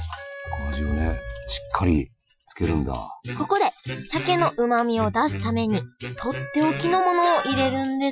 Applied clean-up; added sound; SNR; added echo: classical method Wiener filter.